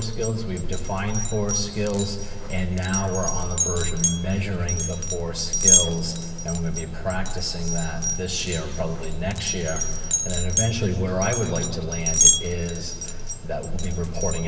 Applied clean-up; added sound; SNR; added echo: none; Glass; -2 dB; reverberation time 1.9 s.